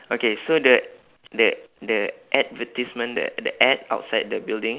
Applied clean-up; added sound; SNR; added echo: none; none; none; none.